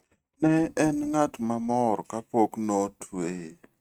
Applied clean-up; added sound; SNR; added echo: neural mask model RNNoise.